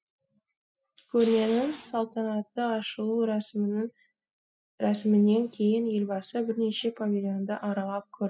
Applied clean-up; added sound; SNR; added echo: classical method spectral subtraction.